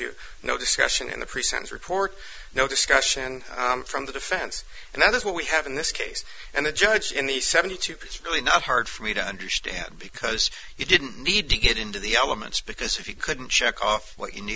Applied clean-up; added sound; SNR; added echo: none; none; none; none.